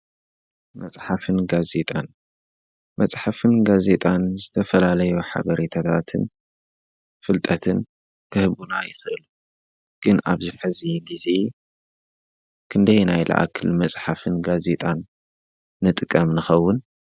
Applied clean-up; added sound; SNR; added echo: none; none; none; none.